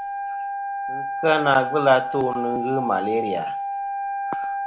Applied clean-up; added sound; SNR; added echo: none; Wind instrument, woodwind instrument; 3 dB; none.